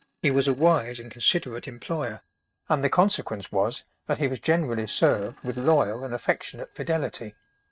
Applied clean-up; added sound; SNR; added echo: neural mask model RNNoise.